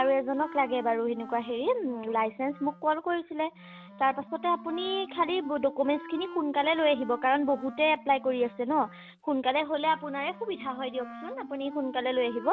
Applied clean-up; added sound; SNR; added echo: none; Wind instrument, woodwind instrument; 16 dB; none.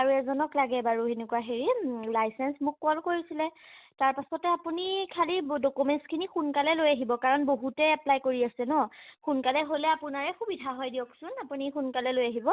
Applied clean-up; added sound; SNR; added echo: none; none; none; none.